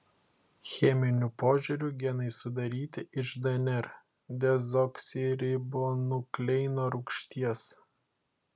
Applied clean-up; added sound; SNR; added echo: none; none; none; none.